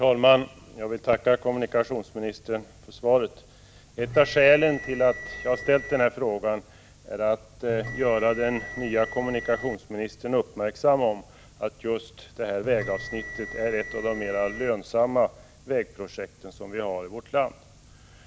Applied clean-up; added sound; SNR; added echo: none; Bell; 11 dB; none.